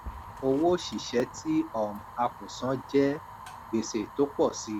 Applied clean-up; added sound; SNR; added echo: none; Fire + Boom; 15 dB; none.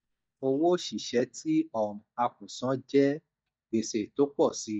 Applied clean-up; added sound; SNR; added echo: neural mask model DeepFilterNet 3.